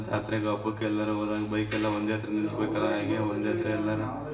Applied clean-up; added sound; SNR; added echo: none; none; none; reverberation time 1.0 s.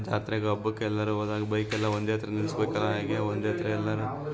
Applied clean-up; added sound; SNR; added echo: none; none; none; none.